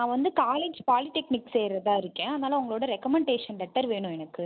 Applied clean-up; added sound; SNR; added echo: none; none; none; none.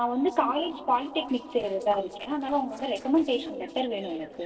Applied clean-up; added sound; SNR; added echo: neural separator model SepFormer DNS4.